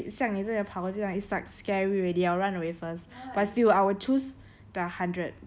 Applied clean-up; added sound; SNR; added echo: none; none; none; none.